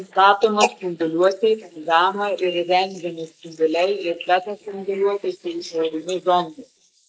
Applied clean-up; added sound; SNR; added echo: neural mask model Resemble Enhance denoiser.